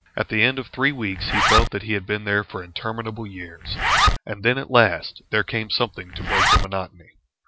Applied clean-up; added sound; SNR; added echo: none; Zipper (clothing); 1 dB; none.